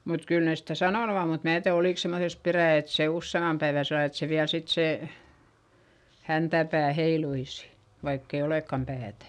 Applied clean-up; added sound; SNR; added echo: none; none; none; none.